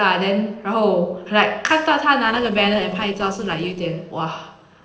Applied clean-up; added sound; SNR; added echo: neural separator model SepFormer DNS4.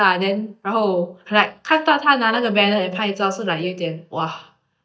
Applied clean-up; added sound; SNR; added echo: neural mask model DeepFilterNet 3.